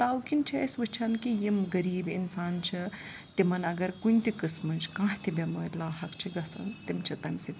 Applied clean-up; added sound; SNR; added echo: none; none; none; none.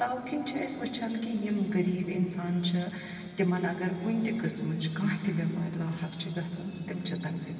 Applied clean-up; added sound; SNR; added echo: none; none; none; reverberation time 2.6 s.